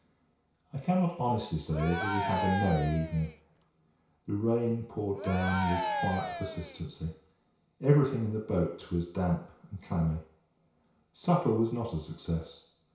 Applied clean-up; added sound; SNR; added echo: none; Cheering; 4 dB; reverberation time 0.6 s.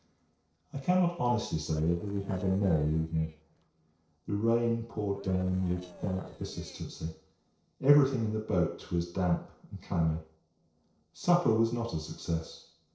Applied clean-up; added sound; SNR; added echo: neural separator model SepFormer DNS4.